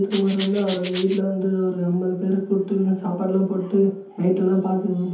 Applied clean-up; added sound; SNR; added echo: none; Rattle (instrument); 0 dB; reverberation time 0.6 s.